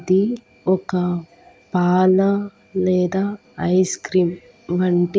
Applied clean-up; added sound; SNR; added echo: none; none; none; none.